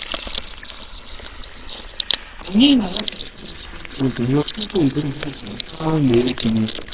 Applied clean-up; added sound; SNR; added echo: neural separator model SepFormer WHAMR!.